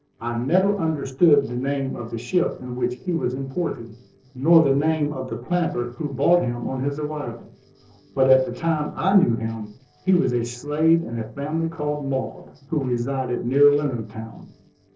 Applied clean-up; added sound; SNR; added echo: neural separator model SepFormer DNS4.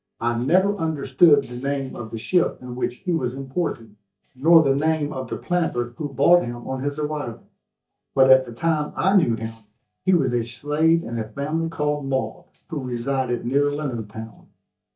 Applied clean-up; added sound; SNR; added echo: neural mask model DeepFilterNet 3.